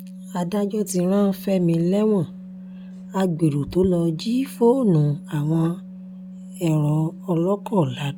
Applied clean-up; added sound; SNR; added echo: none; Organ; 15 dB; none.